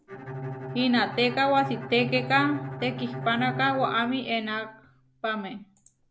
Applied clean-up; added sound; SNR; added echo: none; Bowed string instrument; 10 dB; none.